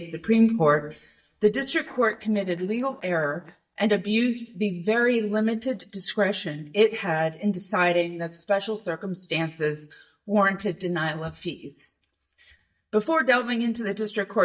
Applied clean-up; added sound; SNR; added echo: neural mask model DeepFilterNet 3.